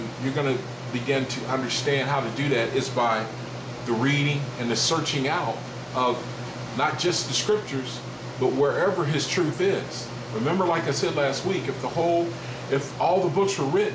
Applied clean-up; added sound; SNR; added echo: none; none; none; none.